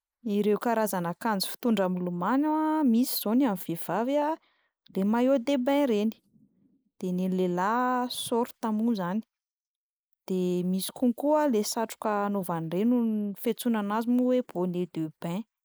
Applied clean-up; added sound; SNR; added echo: neural mask model Resemble Enhance denoiser.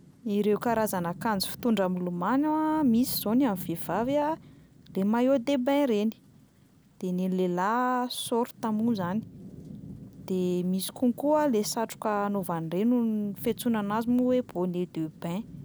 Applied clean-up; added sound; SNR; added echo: none; Rain / Thunderstorm; 19 dB; none.